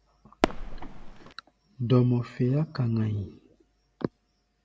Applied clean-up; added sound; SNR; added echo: none; Fireworks; 1 dB; none.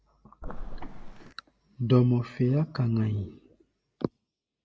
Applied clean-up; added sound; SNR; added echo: neural mask model Resemble Enhance denoiser.